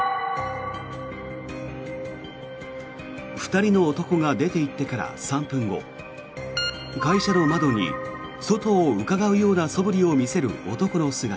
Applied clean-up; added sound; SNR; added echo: none; none; none; none.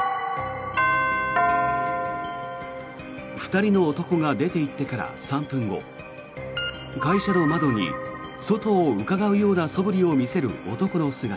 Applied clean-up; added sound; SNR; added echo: none; Doorbell; 0 dB; none.